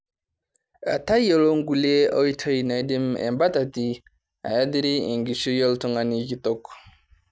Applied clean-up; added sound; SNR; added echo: none; none; none; none.